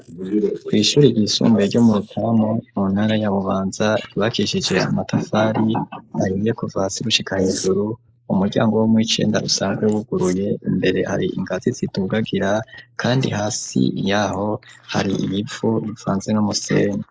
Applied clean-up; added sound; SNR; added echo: neural mask model Resemble Enhance denoiser.